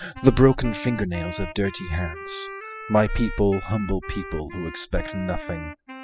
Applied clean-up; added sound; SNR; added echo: classical method spectral subtraction.